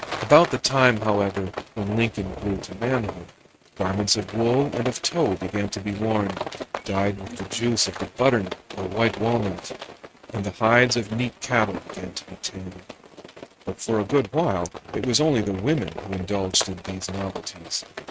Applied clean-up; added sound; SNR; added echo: neural mask model RNNoise.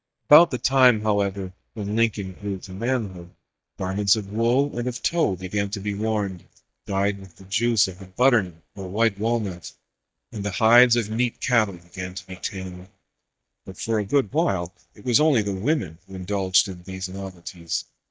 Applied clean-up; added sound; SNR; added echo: neural mask model DeepFilterNet 3.